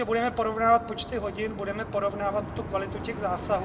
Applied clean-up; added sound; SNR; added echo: none; Chirp, tweet; 9 dB; reverberation time 0.9 s.